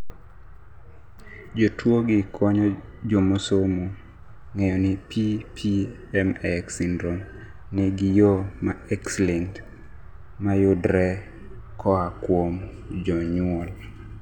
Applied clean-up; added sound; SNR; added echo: none; none; none; none.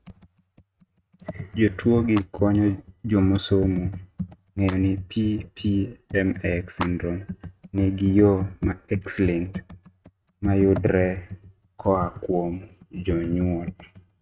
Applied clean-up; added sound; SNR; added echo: neural mask model RNNoise.